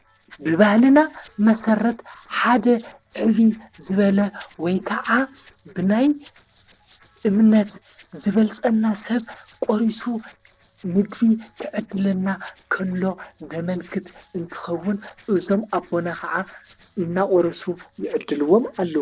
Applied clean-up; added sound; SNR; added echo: neural separator model SepFormer DNS4.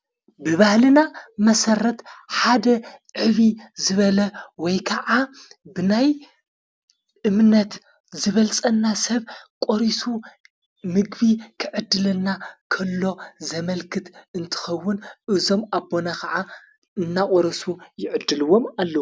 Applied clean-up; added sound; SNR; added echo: none; none; none; none.